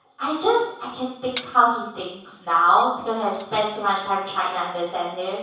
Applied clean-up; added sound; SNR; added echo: none; Glass; 16 dB; reverberation time 0.7 s.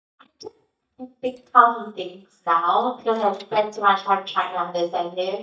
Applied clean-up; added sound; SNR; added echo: neural mask model DeepFilterNet 3.